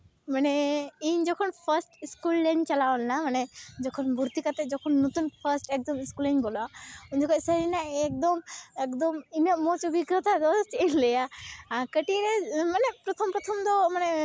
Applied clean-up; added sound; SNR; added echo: none; none; none; none.